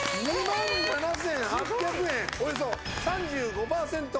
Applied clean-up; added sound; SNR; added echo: none; none; none; none.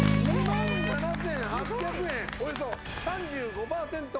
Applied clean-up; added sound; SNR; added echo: none; Bass guitar; 0 dB; none.